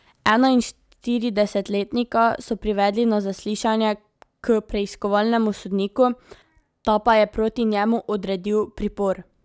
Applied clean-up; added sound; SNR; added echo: none; none; none; none.